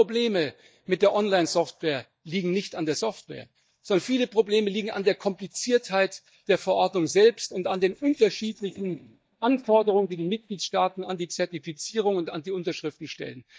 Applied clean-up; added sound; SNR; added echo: neural mask model DeepFilterNet 3.